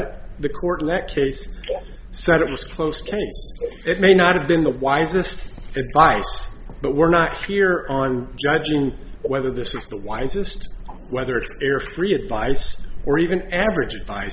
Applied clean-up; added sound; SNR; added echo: none; none; none; none.